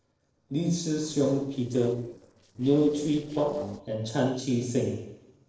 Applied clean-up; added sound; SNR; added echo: neural separator model SepFormer DNS4.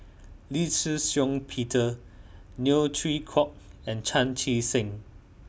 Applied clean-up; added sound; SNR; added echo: none; none; none; none.